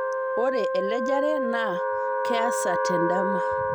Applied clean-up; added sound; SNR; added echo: none; Wind instrument, woodwind instrument; -3 dB; none.